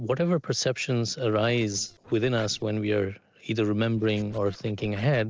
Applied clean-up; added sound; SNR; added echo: neural separator model SepFormer DNS4.